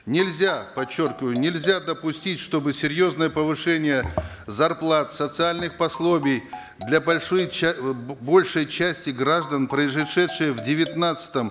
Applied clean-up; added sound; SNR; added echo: none; Marimba, xylophone; 17 dB; none.